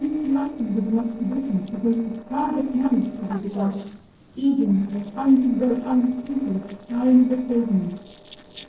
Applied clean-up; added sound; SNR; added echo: neural separator model SepFormer DNS4.